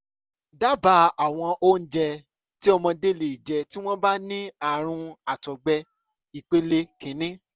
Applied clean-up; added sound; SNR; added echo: none; none; none; none.